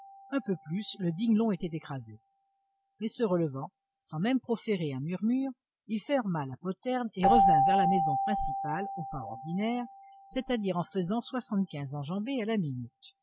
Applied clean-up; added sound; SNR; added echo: none; Keyboard (musical); 2 dB; none.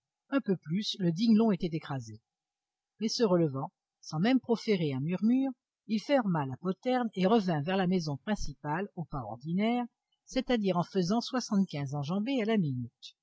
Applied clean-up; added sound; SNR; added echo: neural mask model Resemble Enhance denoiser.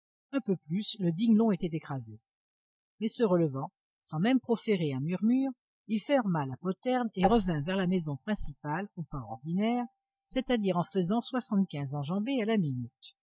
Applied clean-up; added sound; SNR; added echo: neural mask model DeepFilterNet 3.